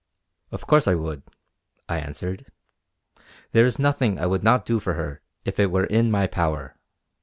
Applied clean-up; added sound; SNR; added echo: none; none; none; none.